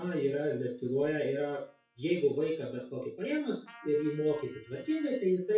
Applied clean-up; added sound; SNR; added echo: classical method WPE with log-MMSE.